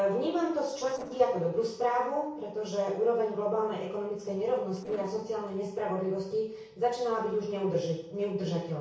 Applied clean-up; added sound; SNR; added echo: neural separator model SepFormer DNS4.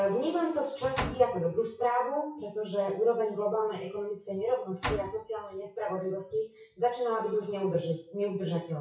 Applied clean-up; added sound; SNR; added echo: classical method WPE with log-MMSE.